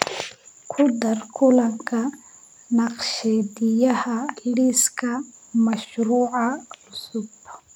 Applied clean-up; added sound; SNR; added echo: none; none; none; none.